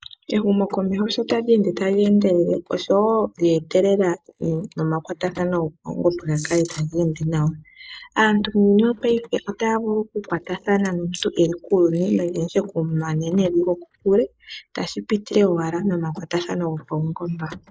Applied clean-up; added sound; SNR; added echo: neural mask model Resemble Enhance denoiser.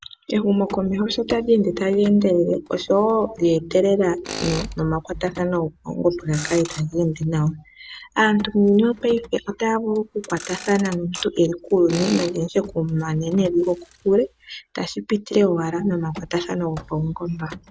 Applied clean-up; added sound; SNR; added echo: none; Motor vehicle (road) + Tools; 18 dB; none.